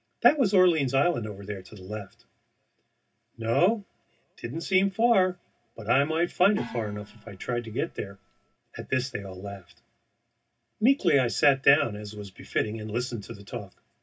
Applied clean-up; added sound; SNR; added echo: none; Gong; 16 dB; reverberation time 0.4 s.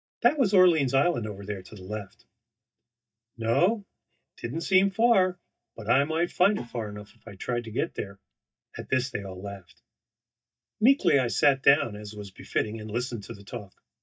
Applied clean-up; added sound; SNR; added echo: neural mask model DeepFilterNet 3.